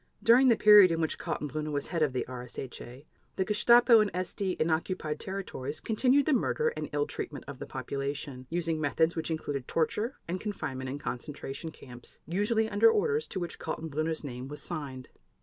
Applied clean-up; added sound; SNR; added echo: none; none; none; none.